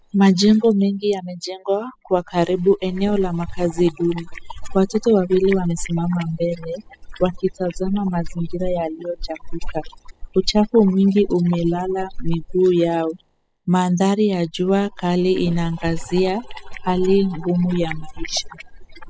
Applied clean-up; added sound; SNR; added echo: classical method spectral subtraction.